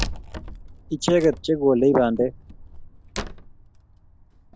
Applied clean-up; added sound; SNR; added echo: none; Wood; 12 dB; none.